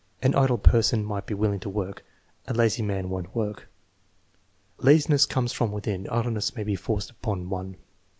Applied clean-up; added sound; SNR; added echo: none; none; none; none.